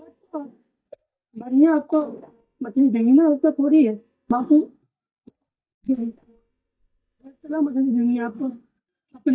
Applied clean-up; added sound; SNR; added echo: neural mask model DeepFilterNet 3.